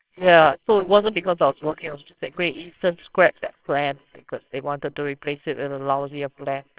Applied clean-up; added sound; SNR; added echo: neural separator model SepFormer WHAMR!.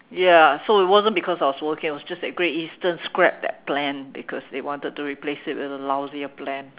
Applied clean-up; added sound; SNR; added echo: none; none; none; none.